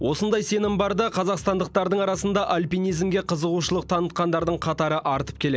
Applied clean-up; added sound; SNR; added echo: none; none; none; none.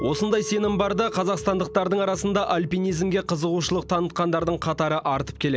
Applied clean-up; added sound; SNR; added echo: none; Chink, clink; 16 dB; none.